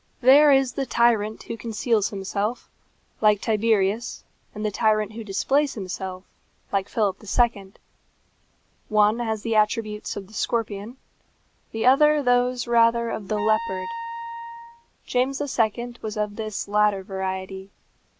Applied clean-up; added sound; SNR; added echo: none; Wind instrument, woodwind instrument; 11 dB; none.